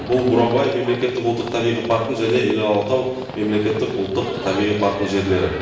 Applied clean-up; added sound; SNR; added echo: none; Livestock, farm animals, working animals; 15 dB; reverberation time 0.9 s.